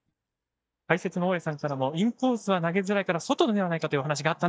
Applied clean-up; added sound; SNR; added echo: neural mask model DeepFilterNet 3.